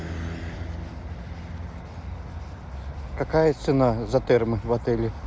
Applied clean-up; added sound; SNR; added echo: none; none; none; none.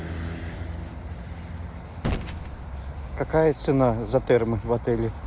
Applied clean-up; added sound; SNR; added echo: none; Gunshot, gunfire; 11 dB; none.